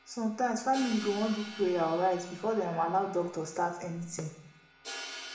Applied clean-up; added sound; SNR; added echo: none; Crash cymbal; 15 dB; reverberation time 0.7 s.